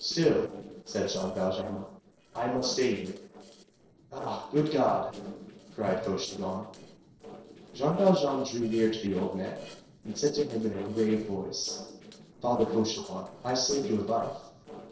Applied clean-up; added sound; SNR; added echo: neural separator model SepFormer DNS4.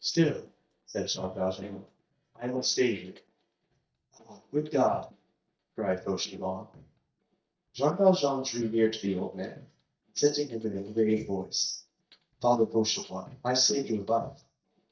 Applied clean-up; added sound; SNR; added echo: neural mask model DeepFilterNet 3.